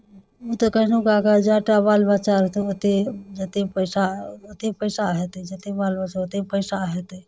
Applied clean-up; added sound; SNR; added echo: neural separator model SepFormer DNS4.